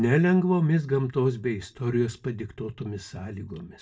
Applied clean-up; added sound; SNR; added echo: none; none; none; reverberation time 0.2 s.